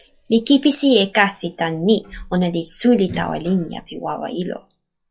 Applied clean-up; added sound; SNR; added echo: classical method log-MMSE.